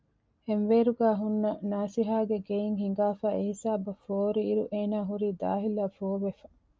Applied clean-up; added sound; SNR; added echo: none; none; none; none.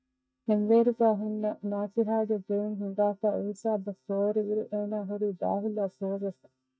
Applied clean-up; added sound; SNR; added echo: neural mask model DeepFilterNet 3.